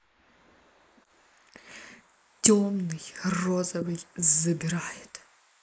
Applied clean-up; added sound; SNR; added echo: neural mask model Resemble Enhance denoiser.